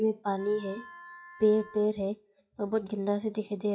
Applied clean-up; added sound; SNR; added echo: classical method WPE with log-MMSE.